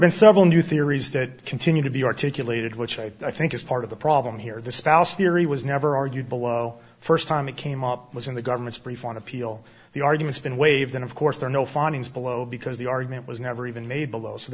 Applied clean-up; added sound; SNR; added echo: none; none; none; none.